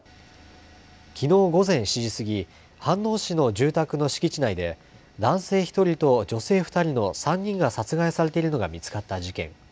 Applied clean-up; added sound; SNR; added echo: none; none; none; none.